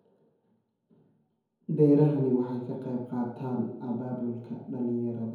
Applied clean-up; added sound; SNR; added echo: none; none; none; reverberation time 0.9 s.